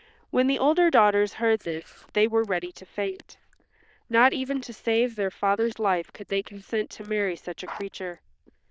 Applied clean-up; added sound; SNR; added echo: neural diffusion model UNIVERSE++.